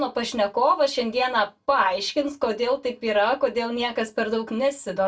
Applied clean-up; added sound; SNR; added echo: none; none; none; reverberation time 0.1 s.